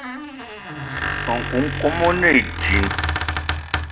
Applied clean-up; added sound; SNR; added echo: none; Squeak; 2 dB; none.